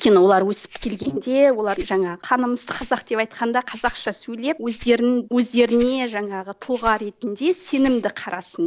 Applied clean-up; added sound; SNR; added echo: none; Rattle (instrument); 12 dB; none.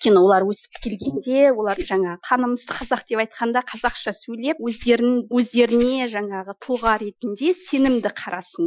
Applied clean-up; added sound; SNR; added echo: classical method Wiener filter.